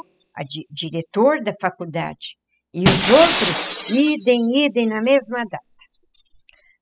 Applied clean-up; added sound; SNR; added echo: classical method spectral subtraction.